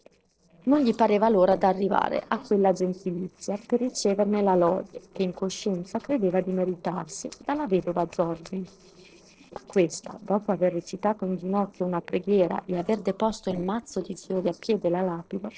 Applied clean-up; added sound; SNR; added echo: neural separator model SepFormer DNS4.